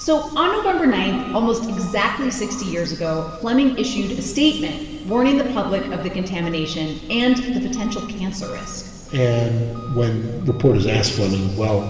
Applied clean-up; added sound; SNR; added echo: none; Engine; 19 dB; reverberation time 2.2 s.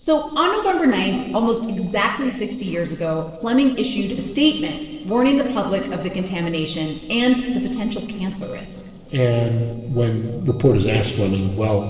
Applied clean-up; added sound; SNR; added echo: neural separator model SepFormer DNS4.